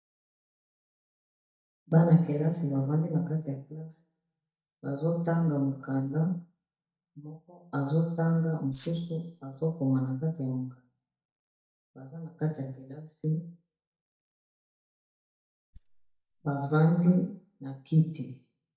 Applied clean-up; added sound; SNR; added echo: neural mask model DeepFilterNet 3.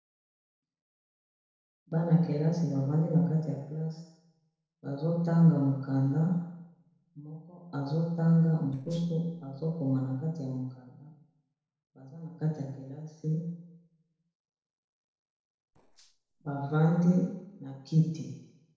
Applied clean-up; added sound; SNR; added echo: neural separator model SepFormer DNS4.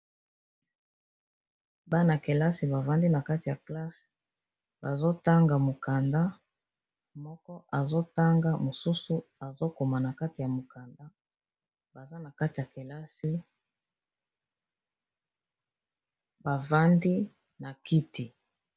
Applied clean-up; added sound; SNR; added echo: none; none; none; none.